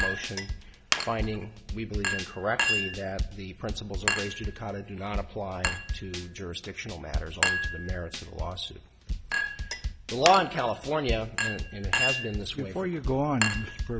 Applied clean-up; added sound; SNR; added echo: none; Drum / Drum kit + Chink, clink; 0 dB; none.